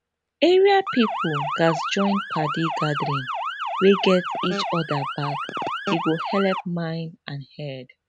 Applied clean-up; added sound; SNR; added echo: none; Motor vehicle (road) / Siren; 6 dB; none.